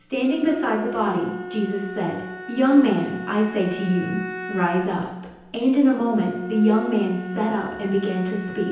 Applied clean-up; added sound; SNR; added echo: none; Bowed string instrument; 12 dB; reverberation time 0.9 s.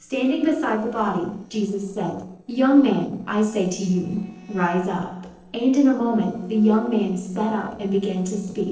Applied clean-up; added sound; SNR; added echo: neural separator model SepFormer DNS4.